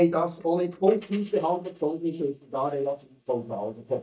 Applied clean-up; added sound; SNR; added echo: neural mask model DeepFilterNet 3.